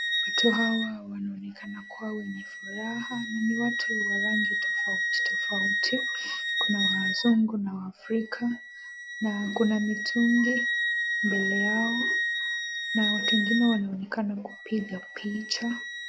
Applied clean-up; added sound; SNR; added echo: none; Wind instrument, woodwind instrument; 1 dB; none.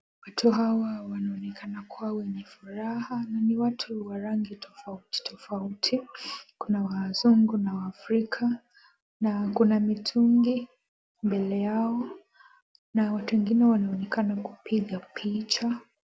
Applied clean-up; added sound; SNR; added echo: none; none; none; none.